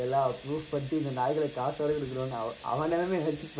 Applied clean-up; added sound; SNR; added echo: none; Hiss; 14 dB; none.